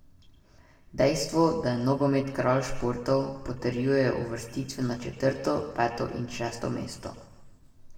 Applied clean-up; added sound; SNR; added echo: none; none; none; reverberation time 1.0 s.